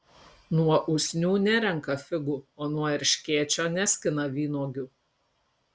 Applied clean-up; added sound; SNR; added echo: none; none; none; none.